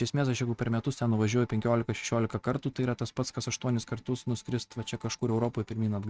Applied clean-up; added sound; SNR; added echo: neural mask model RNNoise.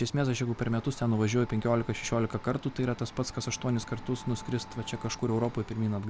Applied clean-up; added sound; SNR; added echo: none; Domestic sounds, home sounds; 18 dB; none.